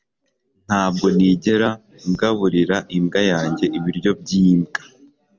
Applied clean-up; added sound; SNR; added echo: none; none; none; none.